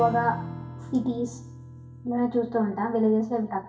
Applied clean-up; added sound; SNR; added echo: none; Strum; 12 dB; reverberation time 0.9 s.